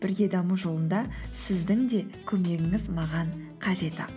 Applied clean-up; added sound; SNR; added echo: none; Bass drum; 16 dB; none.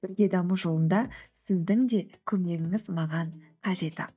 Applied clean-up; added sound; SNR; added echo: neural mask model DeepFilterNet 3.